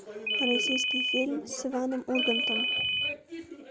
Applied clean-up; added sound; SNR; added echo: none; Ringtone; -4 dB; none.